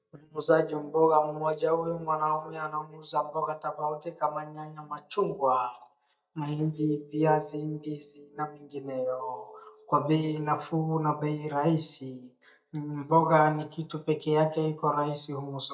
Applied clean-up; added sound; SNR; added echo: neural mask model DeepFilterNet 3.